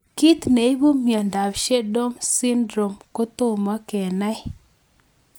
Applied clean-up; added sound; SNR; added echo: none; none; none; none.